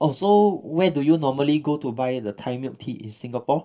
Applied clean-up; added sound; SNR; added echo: none; none; none; reverberation time 0.2 s.